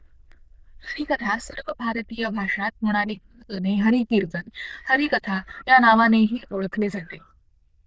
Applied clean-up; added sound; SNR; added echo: neural diffusion model UNIVERSE++.